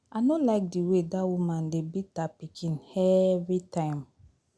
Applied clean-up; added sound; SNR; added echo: none; none; none; none.